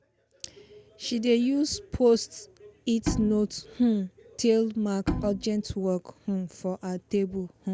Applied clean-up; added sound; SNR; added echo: none; Bowed string instrument; 7 dB; none.